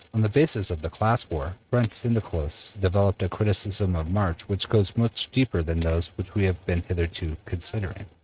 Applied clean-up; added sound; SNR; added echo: neural mask model RNNoise.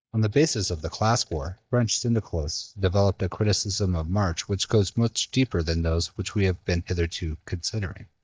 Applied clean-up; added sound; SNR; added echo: neural mask model DeepFilterNet 3.